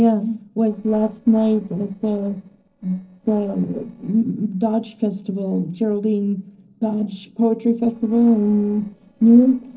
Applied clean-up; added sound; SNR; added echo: neural separator model SepFormer DNS4.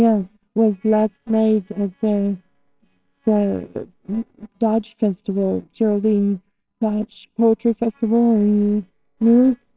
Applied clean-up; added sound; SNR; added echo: neural separator model SepFormer WHAMR!.